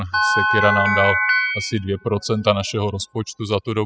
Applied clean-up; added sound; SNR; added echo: classical method spectral subtraction.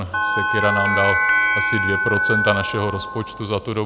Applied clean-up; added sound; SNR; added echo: none; Bell; -3 dB; none.